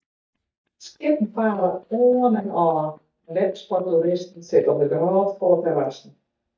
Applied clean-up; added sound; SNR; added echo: neural mask model DeepFilterNet 3.